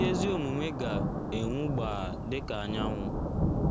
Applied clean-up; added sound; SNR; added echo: none; Thunder; -2 dB; none.